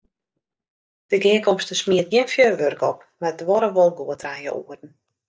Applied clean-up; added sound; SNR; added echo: neural mask model DeepFilterNet 3.